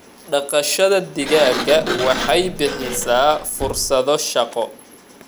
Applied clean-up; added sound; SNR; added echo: none; Sliding door; 10 dB; none.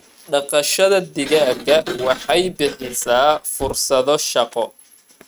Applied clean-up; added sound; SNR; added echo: neural mask model RNNoise.